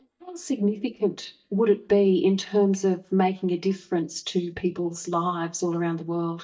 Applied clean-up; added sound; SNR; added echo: neural mask model DeepFilterNet 3.